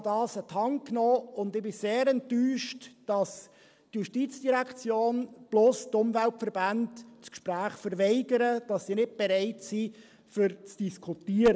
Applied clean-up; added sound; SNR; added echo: none; none; none; none.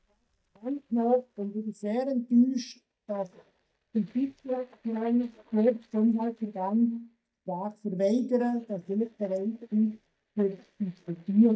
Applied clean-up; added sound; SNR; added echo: neural mask model DeepFilterNet 3.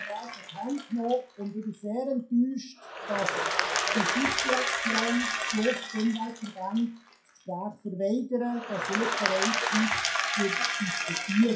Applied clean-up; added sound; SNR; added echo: classical method WPE with log-MMSE.